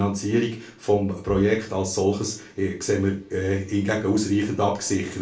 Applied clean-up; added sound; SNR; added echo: none; none; none; reverberation time 0.2 s.